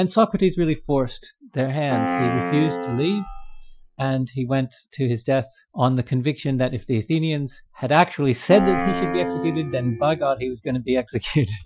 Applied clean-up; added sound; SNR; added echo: classical method Wiener filter.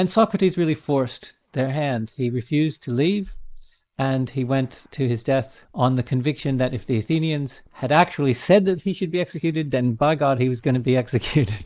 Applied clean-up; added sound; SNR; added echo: neural mask model Resemble Enhance denoiser.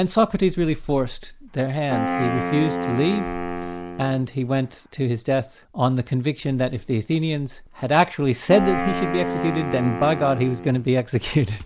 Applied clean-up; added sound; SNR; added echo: none; Wind instrument, woodwind instrument; 6 dB; none.